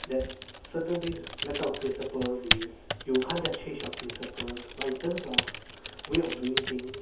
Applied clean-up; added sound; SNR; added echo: none; Typing; 2 dB; reverberation time 0.5 s.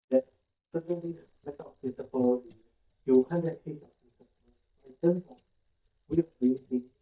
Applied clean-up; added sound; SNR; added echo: neural mask model DeepFilterNet 3.